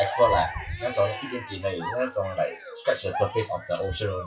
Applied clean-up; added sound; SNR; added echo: classical method WPE with log-MMSE.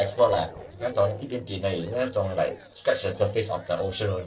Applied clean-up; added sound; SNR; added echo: neural separator model SepFormer DNS4.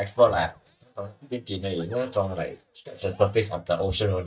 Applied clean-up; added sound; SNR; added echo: neural mask model DeepFilterNet 3.